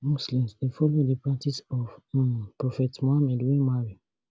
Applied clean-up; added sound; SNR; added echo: none; none; none; none.